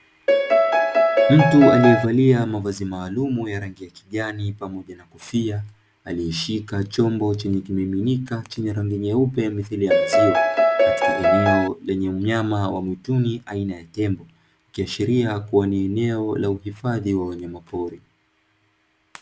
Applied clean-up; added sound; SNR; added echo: none; Piano; -5 dB; none.